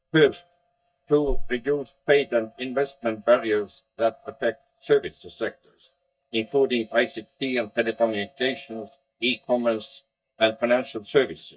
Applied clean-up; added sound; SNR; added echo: neural mask model DeepFilterNet 3.